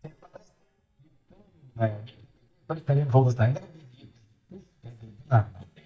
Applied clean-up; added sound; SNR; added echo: neural mask model DeepFilterNet 3.